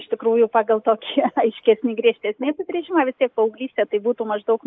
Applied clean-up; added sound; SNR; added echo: neural mask model Resemble Enhance denoiser.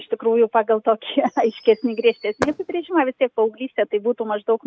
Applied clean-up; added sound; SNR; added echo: neural mask model RNNoise.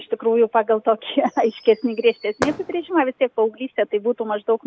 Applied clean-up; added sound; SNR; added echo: none; Fireworks; 13 dB; none.